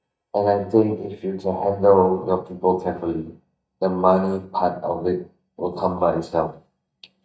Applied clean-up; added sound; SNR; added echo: neural mask model DeepFilterNet 3.